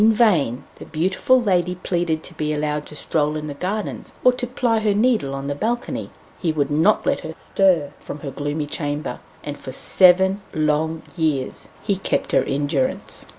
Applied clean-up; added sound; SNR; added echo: none; none; none; none.